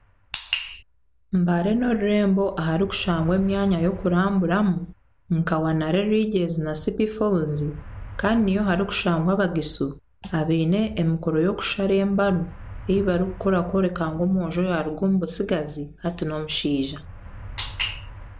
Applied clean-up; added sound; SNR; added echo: none; Motor vehicle (road); 19 dB; none.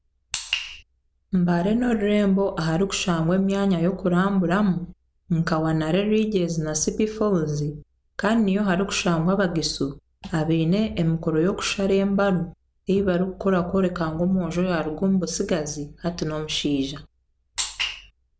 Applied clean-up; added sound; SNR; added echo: none; none; none; none.